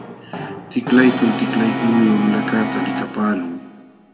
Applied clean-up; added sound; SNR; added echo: none; Brass instrument; 6 dB; reverberation time 1.2 s.